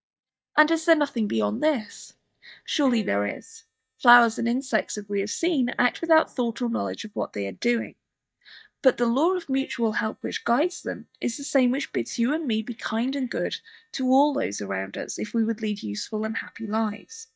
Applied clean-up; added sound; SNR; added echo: neural mask model DeepFilterNet 3.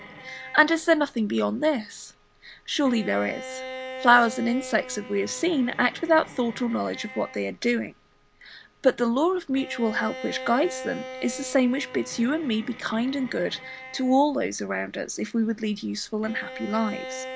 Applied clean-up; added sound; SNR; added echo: none; Bowed string instrument; 15 dB; none.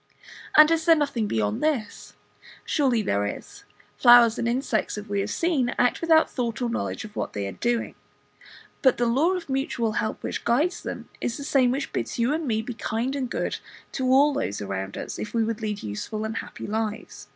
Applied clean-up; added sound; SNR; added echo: none; none; none; none.